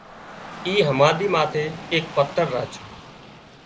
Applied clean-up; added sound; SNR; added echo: none; Rain / Dog; 14 dB; none.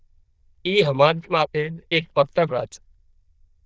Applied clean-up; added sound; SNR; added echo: neural diffusion model UNIVERSE++.